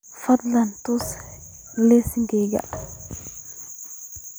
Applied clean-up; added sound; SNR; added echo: none; Thump, thud; 17 dB; none.